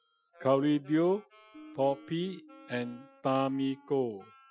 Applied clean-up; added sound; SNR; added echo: classical method Wiener filter.